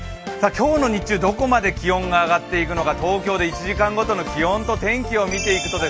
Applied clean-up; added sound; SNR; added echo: none; none; none; none.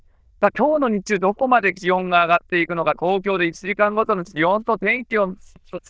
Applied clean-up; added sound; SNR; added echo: neural diffusion model UNIVERSE++.